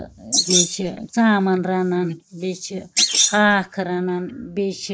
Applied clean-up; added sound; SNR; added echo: neural mask model Resemble Enhance denoiser.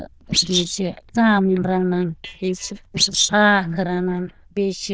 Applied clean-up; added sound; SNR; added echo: neural diffusion model UNIVERSE++.